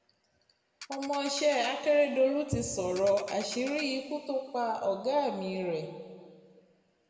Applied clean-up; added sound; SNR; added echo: none; Ratchet, pawl; 16 dB; reverberation time 1.8 s.